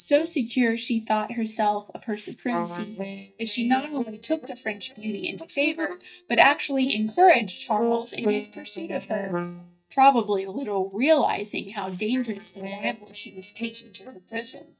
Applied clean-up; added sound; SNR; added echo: neural mask model DeepFilterNet 3.